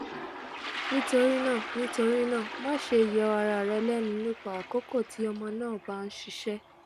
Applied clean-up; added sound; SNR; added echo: none; Toilet flush; 10 dB; none.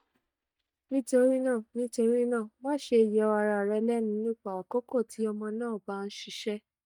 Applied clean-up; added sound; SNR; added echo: neural mask model DeepFilterNet 3.